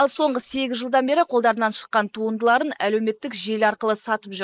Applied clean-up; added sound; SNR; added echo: neural mask model Resemble Enhance denoiser.